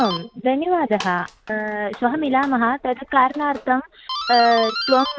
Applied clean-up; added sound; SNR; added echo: none; Doorbell; 11 dB; none.